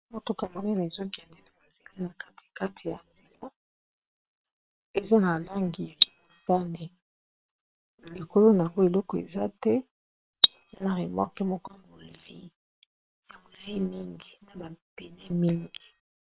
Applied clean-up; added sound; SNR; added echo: neural separator model SepFormer WHAM!.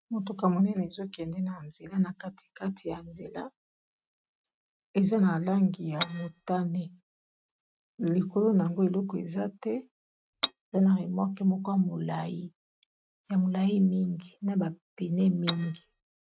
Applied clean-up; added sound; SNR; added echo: neural mask model RNNoise.